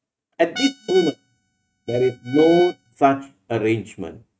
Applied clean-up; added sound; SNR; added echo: neural mask model RNNoise.